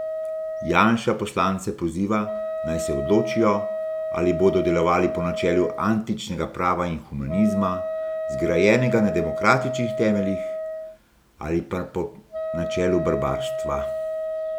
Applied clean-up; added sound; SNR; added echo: none; Wind instrument, woodwind instrument; 6 dB; none.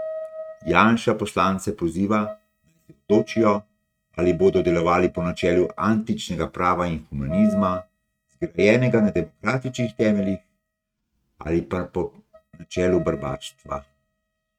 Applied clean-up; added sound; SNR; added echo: neural mask model RNNoise.